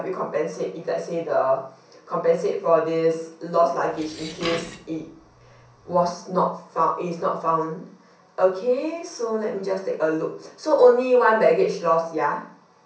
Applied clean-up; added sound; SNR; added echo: none; Dishes, pots, and pans; 14 dB; reverberation time 0.6 s.